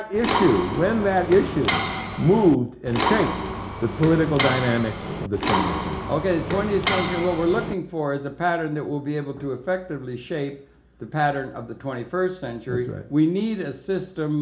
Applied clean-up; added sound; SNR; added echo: none; Mechanisms; 3 dB; reverberation time 0.4 s.